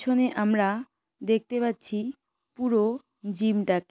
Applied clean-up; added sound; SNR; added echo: none; none; none; none.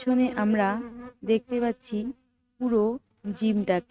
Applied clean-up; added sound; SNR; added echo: neural mask model RNNoise.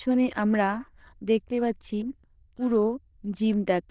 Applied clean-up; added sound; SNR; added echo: neural diffusion model UNIVERSE++.